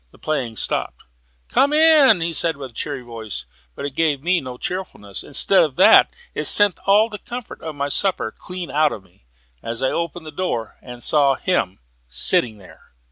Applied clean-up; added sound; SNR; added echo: none; none; none; none.